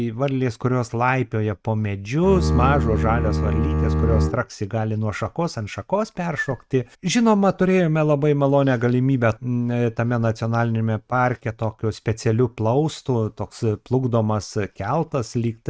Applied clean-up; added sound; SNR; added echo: neural mask model RNNoise.